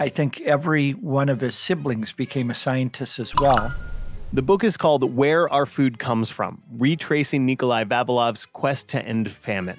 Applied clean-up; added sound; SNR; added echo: none; Raindrop / Drip; 4 dB; none.